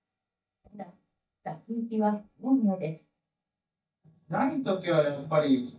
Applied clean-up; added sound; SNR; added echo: neural mask model DeepFilterNet 3.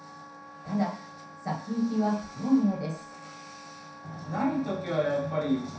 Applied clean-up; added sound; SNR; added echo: none; Wind instrument, woodwind instrument; 17 dB; reverberation time 0.7 s.